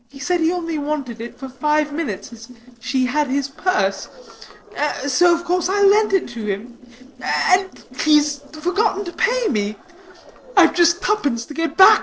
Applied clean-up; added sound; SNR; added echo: neural separator model SepFormer DNS4.